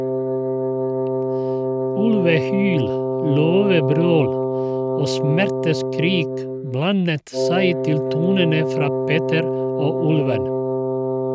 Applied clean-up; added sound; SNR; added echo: none; Wind instrument, woodwind instrument; 0 dB; none.